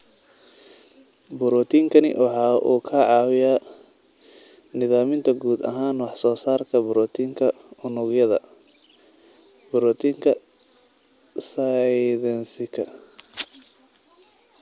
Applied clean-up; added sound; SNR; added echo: none; none; none; none.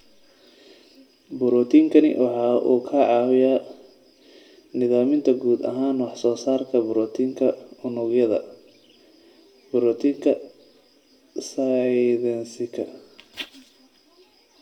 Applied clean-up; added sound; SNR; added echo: none; none; none; reverberation time 0.6 s.